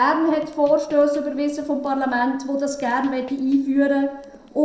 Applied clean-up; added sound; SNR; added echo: neural separator model SepFormer DNS4.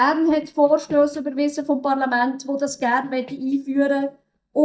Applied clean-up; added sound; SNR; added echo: neural mask model DeepFilterNet 3.